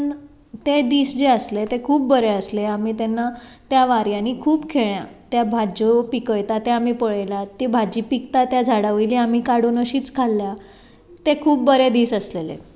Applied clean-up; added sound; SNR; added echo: none; none; none; none.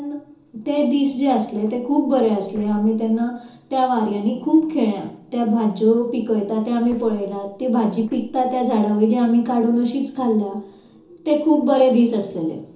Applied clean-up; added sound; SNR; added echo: neural separator model SepFormer DNS4.